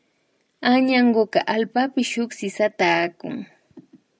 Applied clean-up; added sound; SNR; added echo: none; none; none; none.